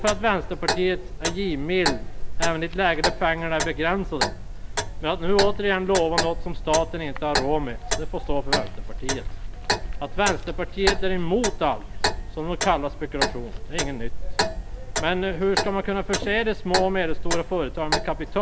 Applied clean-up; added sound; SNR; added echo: none; Clock; 1 dB; none.